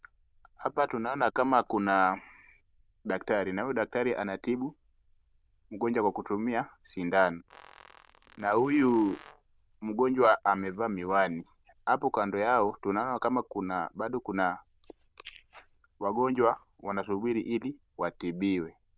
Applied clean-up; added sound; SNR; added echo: neural diffusion model UNIVERSE++.